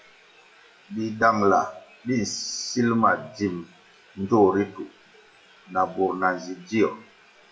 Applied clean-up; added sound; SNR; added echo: classical method WPE with log-MMSE.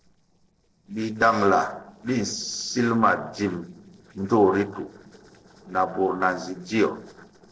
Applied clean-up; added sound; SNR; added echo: neural separator model SepFormer DNS4.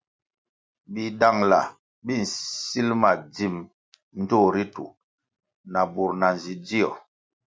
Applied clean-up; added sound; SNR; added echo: none; none; none; none.